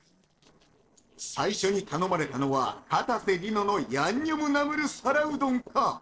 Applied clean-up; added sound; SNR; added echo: neural separator model SepFormer DNS4.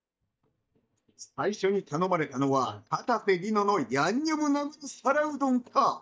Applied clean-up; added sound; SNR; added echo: neural mask model DeepFilterNet 3.